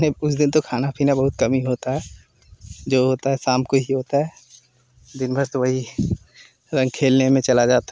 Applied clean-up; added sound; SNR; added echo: none; none; none; none.